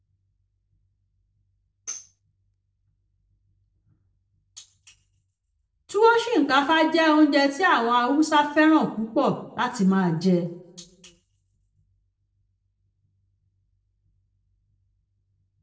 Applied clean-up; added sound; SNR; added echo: neural separator model SepFormer DNS4.